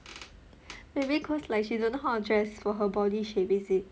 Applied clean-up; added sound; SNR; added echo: none; none; none; none.